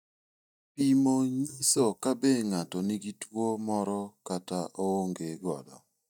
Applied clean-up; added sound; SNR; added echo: neural mask model DeepFilterNet 3.